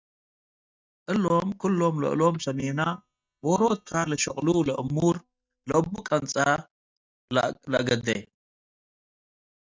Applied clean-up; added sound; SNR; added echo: neural mask model DeepFilterNet 3.